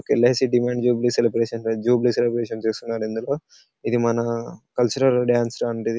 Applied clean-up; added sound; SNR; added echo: none; none; none; none.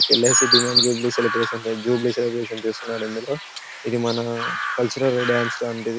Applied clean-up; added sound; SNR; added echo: none; Chirp, tweet; 1 dB; none.